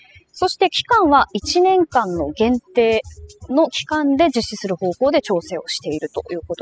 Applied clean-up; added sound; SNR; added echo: classical method spectral subtraction.